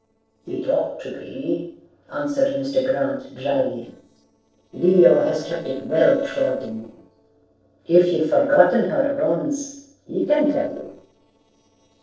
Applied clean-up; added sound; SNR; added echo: neural separator model SepFormer DNS4.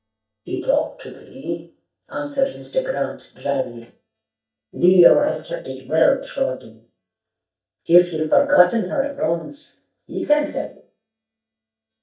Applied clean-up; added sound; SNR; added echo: neural mask model DeepFilterNet 3.